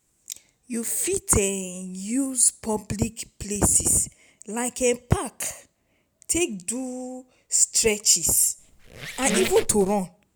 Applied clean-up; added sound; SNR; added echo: none; Squeak; 6 dB; none.